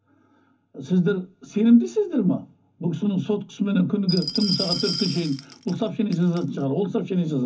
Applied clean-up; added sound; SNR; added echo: none; Glass; 8 dB; reverberation time 0.3 s.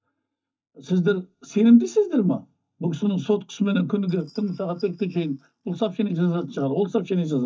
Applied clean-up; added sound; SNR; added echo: neural mask model DeepFilterNet 3.